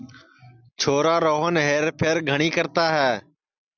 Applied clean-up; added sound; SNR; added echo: none; none; none; none.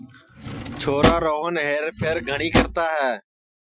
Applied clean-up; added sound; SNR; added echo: classical method Wiener filter.